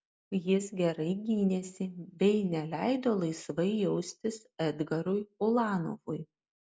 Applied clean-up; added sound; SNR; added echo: none; none; none; none.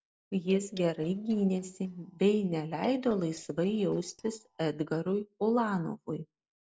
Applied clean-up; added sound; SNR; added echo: neural separator model SepFormer DNS4.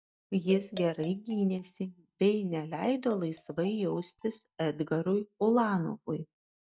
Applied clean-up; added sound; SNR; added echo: neural mask model DeepFilterNet 3.